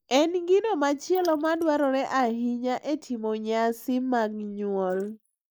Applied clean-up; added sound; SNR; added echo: neural mask model Resemble Enhance denoiser.